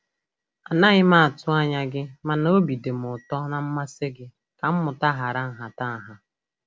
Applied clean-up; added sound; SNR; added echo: none; none; none; none.